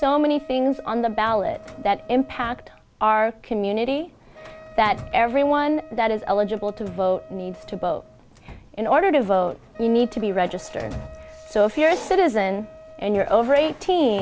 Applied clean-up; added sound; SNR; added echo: none; Wind instrument, woodwind instrument + Drawer open or close; 20 dB; none.